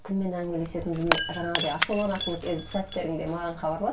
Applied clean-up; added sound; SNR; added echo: none; Shatter / Crushing; 0 dB; reverberation time 0.3 s.